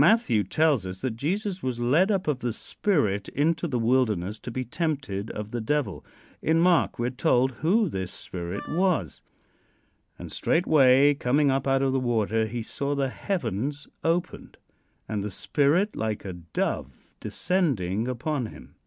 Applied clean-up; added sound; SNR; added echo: none; Wind instrument, woodwind instrument; 17 dB; none.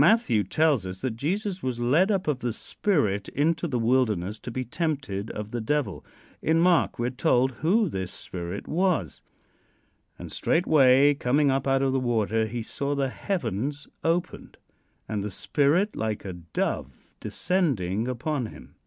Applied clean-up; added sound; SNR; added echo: none; none; none; none.